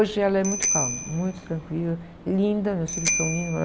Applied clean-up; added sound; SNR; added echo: none; Bicycle bell; 5 dB; none.